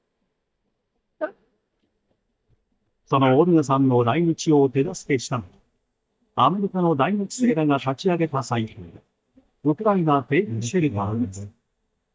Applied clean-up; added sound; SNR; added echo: neural mask model DeepFilterNet 3.